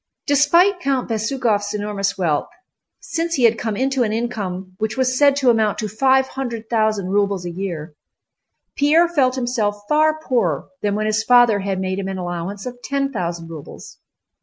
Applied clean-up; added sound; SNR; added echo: none; none; none; none.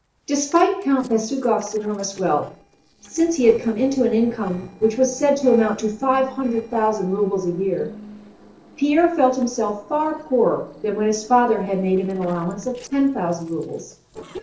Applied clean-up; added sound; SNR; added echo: neural separator model SepFormer DNS4.